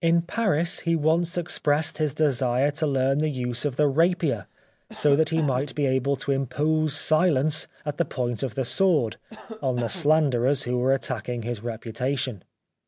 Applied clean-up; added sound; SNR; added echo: none; Cough; 18 dB; none.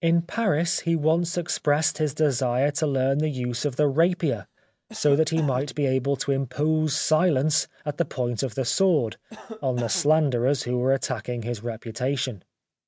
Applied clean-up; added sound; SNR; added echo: neural mask model RNNoise.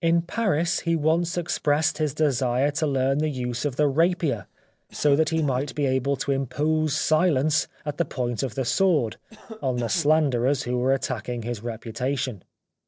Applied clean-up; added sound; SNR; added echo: neural separator model SepFormer DNS4.